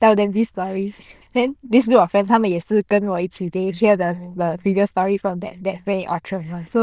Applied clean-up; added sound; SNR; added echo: neural diffusion model UNIVERSE++.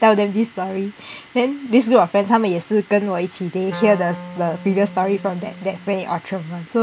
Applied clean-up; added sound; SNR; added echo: none; Wind instrument, woodwind instrument; 15 dB; none.